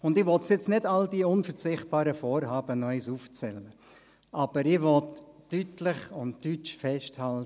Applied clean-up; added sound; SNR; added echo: none; none; none; none.